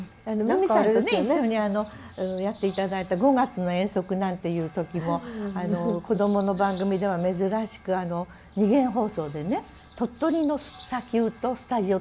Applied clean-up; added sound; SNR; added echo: none; Bird; 15 dB; none.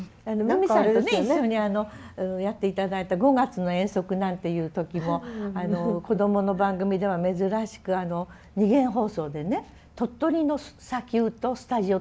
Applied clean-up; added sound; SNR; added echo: none; none; none; none.